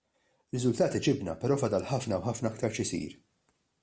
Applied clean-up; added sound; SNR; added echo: none; none; none; none.